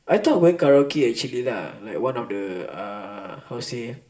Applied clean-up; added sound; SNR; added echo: none; none; none; reverberation time 0.4 s.